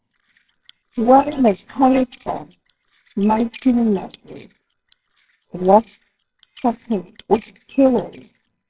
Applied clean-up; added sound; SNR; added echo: neural separator model SepFormer WHAMR!.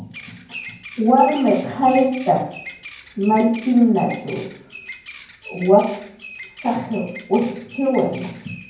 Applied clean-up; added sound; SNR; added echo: none; Bird vocalization, bird call, bird song; 18 dB; reverberation time 0.9 s.